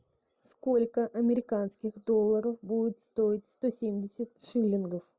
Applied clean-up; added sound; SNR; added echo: none; none; none; none.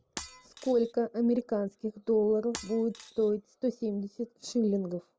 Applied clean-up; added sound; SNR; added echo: none; Shatter; 18 dB; none.